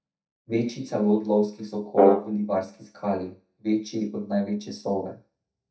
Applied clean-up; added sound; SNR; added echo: neural mask model DeepFilterNet 3.